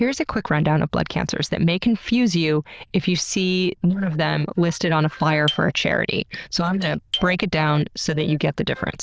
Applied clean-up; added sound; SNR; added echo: neural diffusion model UNIVERSE++.